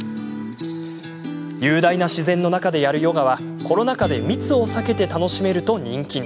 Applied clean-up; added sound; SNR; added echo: none; none; none; none.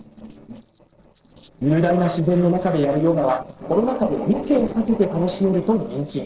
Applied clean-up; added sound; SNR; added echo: neural separator model SepFormer DNS4.